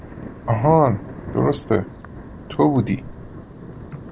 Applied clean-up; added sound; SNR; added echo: none; Thunder; 13 dB; none.